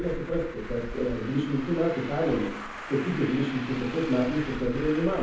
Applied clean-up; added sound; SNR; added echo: none; Traffic noise, roadway noise; 10 dB; reverberation time 0.7 s.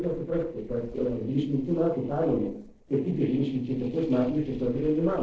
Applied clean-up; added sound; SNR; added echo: neural separator model SepFormer DNS4.